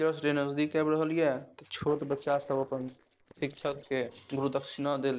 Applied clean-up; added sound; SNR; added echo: neural separator model SepFormer DNS4.